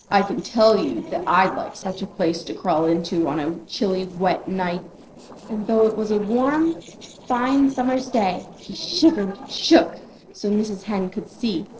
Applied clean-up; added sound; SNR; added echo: neural separator model SepFormer DNS4.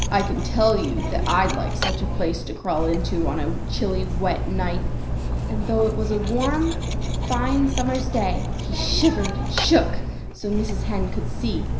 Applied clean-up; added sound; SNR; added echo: none; Cutlery, silverware; 0 dB; reverberation time 0.5 s.